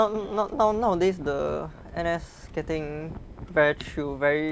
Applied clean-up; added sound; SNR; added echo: none; Clock + Wind; 16 dB; none.